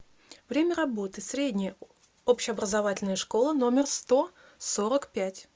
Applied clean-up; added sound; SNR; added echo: none; none; none; none.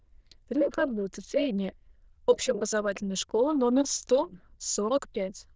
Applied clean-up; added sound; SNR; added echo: neural diffusion model UNIVERSE++.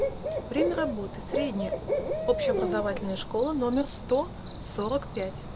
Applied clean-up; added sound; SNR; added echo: none; Cricket / Bird; 2 dB; none.